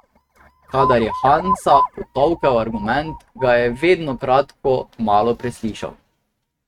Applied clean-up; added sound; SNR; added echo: neural mask model RNNoise.